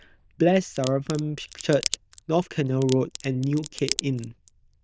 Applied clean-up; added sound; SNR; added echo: neural diffusion model UNIVERSE++.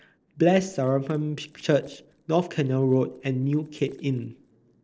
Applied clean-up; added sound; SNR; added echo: neural separator model SepFormer DNS4.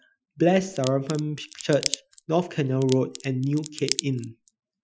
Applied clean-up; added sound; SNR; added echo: classical method Wiener filter.